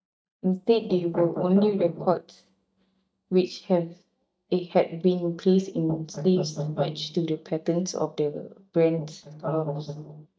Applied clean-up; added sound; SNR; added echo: neural mask model DeepFilterNet 3.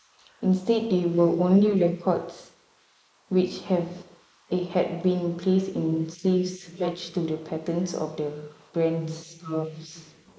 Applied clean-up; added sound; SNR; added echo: neural mask model Resemble Enhance denoiser.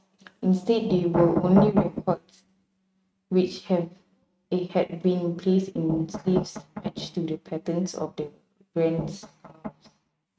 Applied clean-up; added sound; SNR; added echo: neural mask model RNNoise.